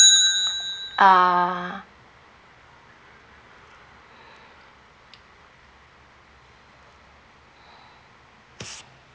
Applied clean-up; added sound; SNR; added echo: none; Bicycle; 0 dB; none.